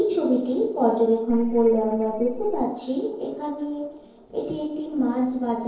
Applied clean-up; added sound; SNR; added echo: neural separator model SepFormer DNS4.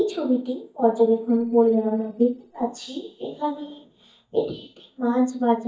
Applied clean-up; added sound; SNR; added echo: neural mask model DeepFilterNet 3.